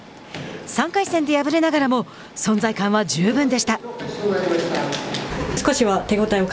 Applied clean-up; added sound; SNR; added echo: none; none; none; none.